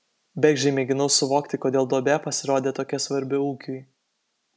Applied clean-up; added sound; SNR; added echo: none; none; none; none.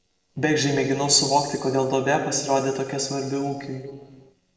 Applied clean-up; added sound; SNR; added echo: neural separator model SepFormer DNS4.